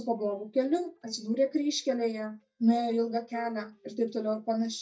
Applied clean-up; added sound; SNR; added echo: neural mask model DeepFilterNet 3.